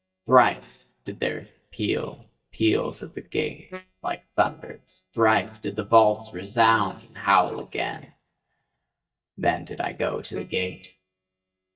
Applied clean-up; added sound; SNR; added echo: neural mask model DeepFilterNet 3.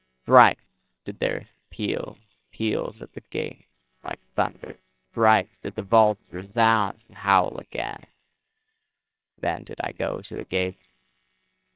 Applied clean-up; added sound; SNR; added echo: neural separator model SepFormer WHAMR!.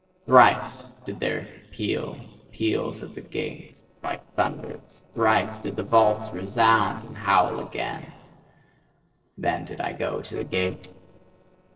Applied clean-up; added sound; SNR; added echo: neural separator model SepFormer DNS4.